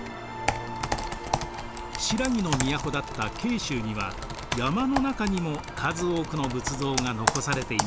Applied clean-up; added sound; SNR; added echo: none; Computer keyboard; 3 dB; none.